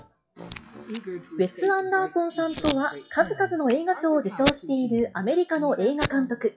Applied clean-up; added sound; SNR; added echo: classical method WPE with log-MMSE.